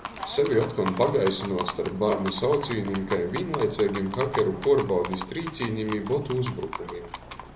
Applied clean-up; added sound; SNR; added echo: none; Livestock, farm animals, working animals; 10 dB; none.